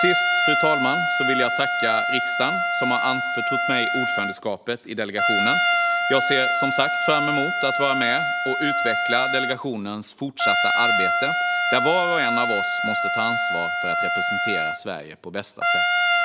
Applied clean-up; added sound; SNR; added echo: none; Trumpet; -4 dB; none.